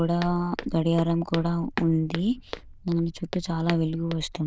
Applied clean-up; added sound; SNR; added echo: neural diffusion model UNIVERSE++.